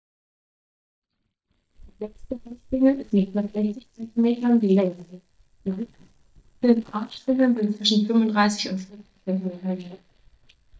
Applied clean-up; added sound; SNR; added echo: neural mask model DeepFilterNet 3.